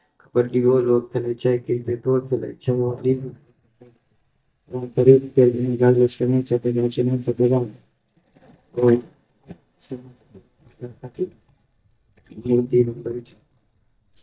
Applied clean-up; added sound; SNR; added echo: neural mask model DeepFilterNet 3.